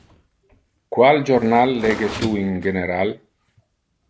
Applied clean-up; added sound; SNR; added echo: none; Door; 16 dB; none.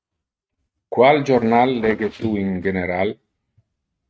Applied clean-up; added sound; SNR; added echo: neural mask model RNNoise.